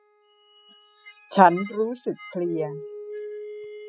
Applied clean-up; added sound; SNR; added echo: classical method spectral subtraction.